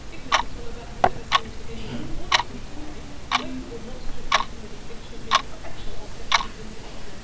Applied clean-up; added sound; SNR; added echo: none; Clock; -1 dB; reverberation time 1.0 s.